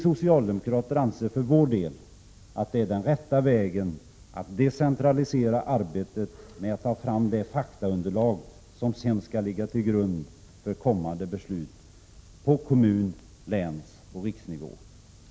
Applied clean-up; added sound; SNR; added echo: none; none; none; none.